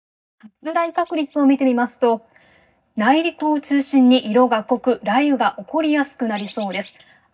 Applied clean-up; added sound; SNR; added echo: neural mask model DeepFilterNet 3.